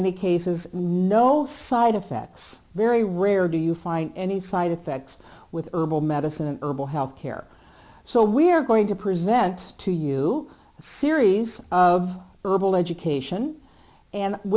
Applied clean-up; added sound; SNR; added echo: none; none; none; none.